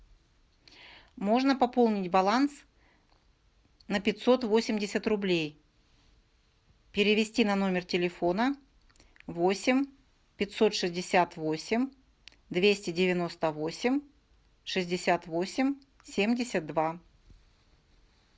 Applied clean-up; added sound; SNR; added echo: none; none; none; none.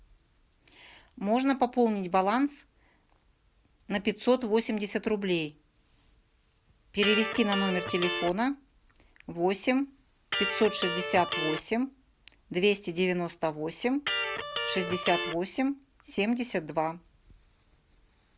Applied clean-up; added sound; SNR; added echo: none; Electric guitar; 4 dB; none.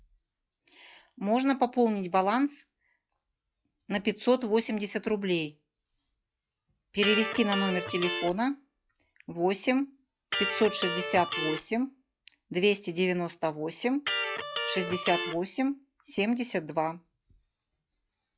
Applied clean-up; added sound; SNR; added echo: classical method log-MMSE.